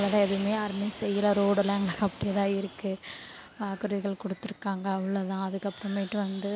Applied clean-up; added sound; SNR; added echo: none; none; none; none.